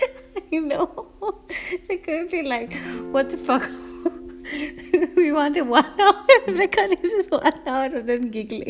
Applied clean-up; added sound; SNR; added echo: none; Guitar; 19 dB; none.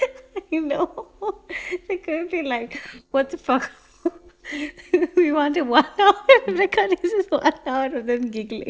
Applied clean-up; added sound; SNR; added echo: neural separator model SepFormer DNS4.